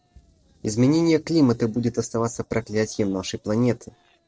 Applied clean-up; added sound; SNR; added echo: neural separator model SepFormer DNS4.